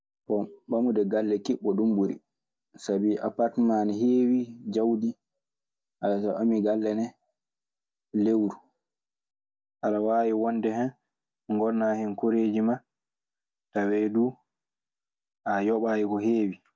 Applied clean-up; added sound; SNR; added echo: none; none; none; none.